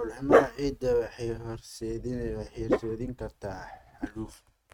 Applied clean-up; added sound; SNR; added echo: neural mask model RNNoise.